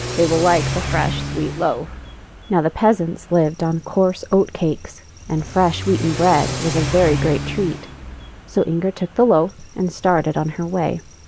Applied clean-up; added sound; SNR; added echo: none; Accelerating, revving, vroom / Car; 9 dB; none.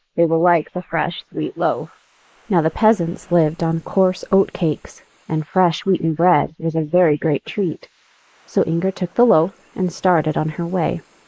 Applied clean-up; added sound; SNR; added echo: neural mask model Resemble Enhance denoiser.